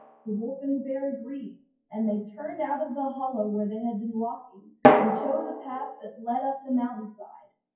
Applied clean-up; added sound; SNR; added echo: classical method WPE with log-MMSE.